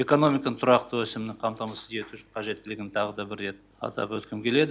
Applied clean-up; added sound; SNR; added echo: none; none; none; none.